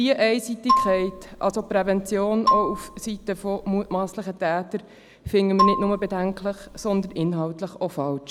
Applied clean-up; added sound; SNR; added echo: none; Marimba, xylophone; 3 dB; none.